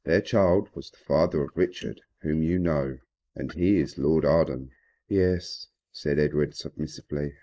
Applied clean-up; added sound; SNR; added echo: neural mask model Resemble Enhance denoiser.